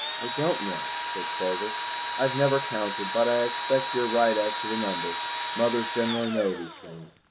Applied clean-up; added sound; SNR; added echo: none; Engine / Drill; 1 dB; none.